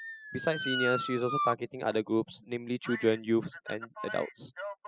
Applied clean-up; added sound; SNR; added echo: classical method spectral subtraction.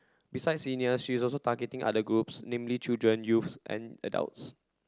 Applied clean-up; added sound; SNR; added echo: none; none; none; none.